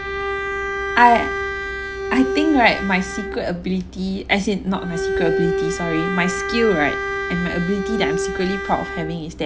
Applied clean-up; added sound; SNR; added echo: none; Bowed string instrument; 4 dB; none.